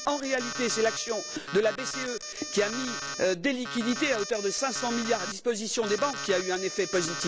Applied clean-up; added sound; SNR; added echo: none; Alarm; 7 dB; none.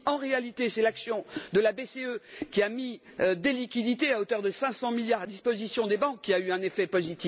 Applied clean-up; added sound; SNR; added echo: none; none; none; none.